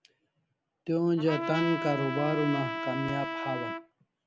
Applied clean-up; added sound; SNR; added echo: none; Trumpet; 4 dB; none.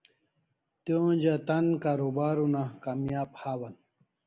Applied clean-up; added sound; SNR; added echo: none; none; none; none.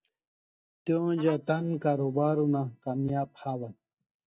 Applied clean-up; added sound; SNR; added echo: neural mask model DeepFilterNet 3.